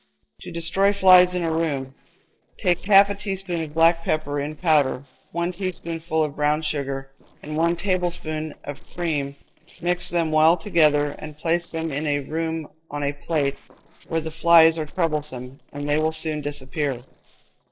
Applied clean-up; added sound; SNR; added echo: neural separator model SepFormer DNS4.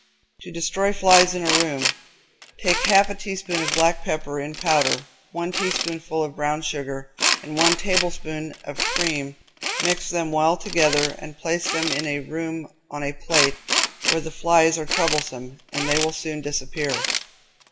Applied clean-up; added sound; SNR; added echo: none; Tools; 3 dB; reverberation time 0.3 s.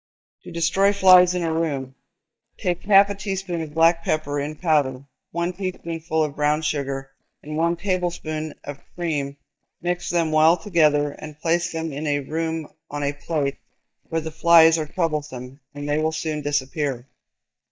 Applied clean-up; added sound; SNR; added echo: neural mask model DeepFilterNet 3.